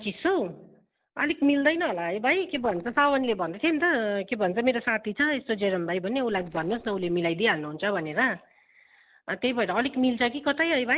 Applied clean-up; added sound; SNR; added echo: neural separator model SepFormer DNS4.